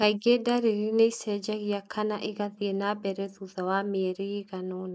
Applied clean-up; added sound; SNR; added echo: neural mask model Resemble Enhance denoiser.